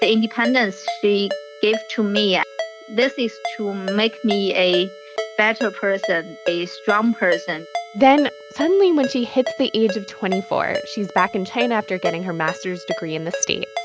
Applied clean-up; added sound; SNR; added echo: none; Ringtone; 10 dB; none.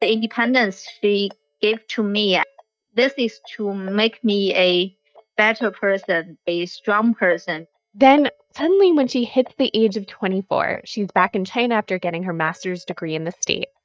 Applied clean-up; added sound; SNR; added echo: neural mask model DeepFilterNet 3.